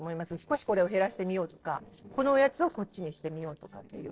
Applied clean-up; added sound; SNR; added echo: neural separator model SepFormer DNS4.